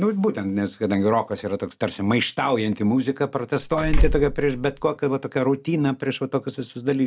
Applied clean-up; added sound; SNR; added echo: none; Slam; -1 dB; none.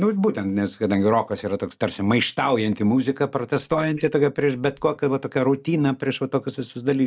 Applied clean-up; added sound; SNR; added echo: neural mask model Resemble Enhance denoiser.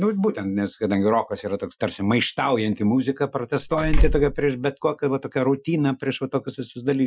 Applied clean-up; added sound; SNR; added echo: classical method Wiener filter.